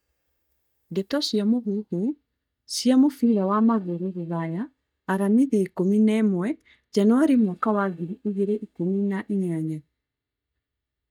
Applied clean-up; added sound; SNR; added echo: neural mask model DeepFilterNet 3.